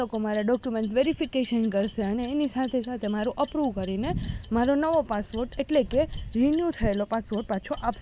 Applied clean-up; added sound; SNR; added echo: none; Clock; 12 dB; none.